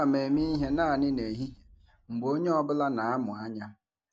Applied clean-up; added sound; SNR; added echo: none; Boom; 18 dB; none.